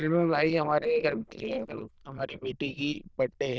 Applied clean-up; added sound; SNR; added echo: neural diffusion model UNIVERSE++.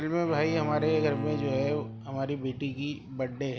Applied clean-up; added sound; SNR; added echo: none; Bowed string instrument; 7 dB; none.